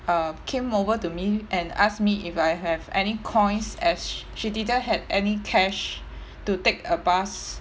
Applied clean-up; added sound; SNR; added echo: none; none; none; none.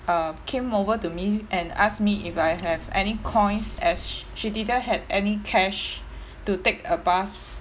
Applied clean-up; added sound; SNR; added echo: none; Trickle, dribble / Chirp, tweet; 14 dB; none.